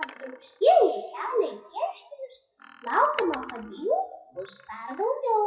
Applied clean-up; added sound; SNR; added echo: classical method WPE with log-MMSE.